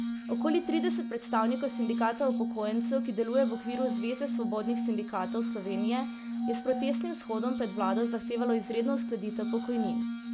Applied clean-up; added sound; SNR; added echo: none; Glass; 1 dB; none.